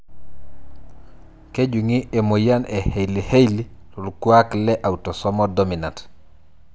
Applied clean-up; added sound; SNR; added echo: none; none; none; none.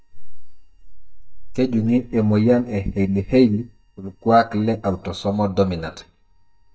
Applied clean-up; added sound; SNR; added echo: neural mask model DeepFilterNet 3.